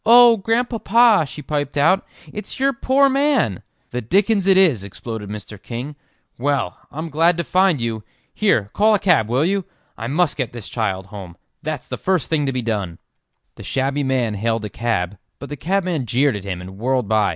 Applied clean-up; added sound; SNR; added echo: none; none; none; none.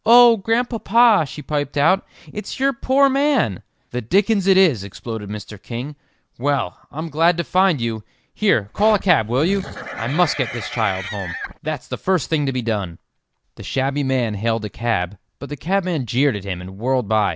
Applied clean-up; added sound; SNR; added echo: none; Livestock, farm animals, working animals; 11 dB; none.